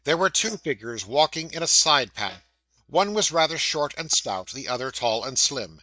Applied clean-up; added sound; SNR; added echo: neural mask model DeepFilterNet 3.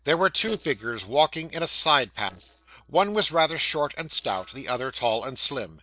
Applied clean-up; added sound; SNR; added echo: neural separator model SepFormer DNS4.